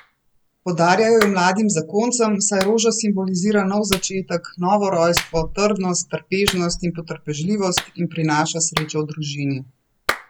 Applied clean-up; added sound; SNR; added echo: none; Clapping; 12 dB; none.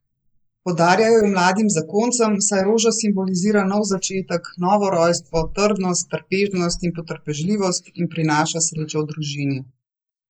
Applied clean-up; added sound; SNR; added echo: neural mask model Resemble Enhance denoiser.